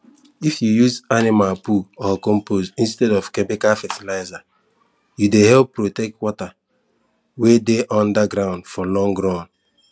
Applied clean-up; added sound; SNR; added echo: none; none; none; none.